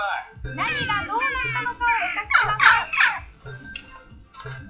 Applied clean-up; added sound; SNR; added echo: classical method WPE with log-MMSE.